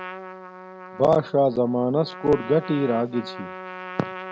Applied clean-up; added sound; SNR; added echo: none; Trumpet; 13 dB; none.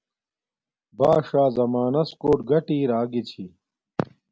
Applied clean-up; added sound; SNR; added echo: none; none; none; none.